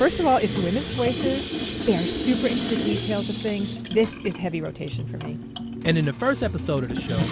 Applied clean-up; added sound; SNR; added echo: none; Sink (filling or washing) / Water tap, faucet; 6 dB; none.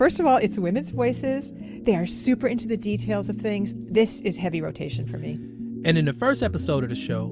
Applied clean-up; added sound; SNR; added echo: none; none; none; none.